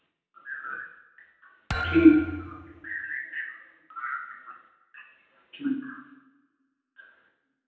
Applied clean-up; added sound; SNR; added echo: none; Thump, thud; 6 dB; reverberation time 0.9 s.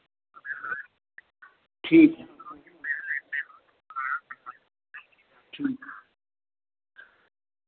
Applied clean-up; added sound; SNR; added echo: none; none; none; none.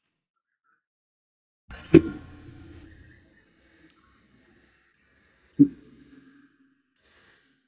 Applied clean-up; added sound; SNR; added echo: neural mask model DeepFilterNet 3.